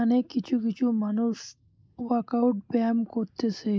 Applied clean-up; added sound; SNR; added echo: neural mask model Resemble Enhance denoiser.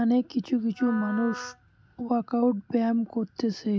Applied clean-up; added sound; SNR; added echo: none; Wind instrument, woodwind instrument; 15 dB; none.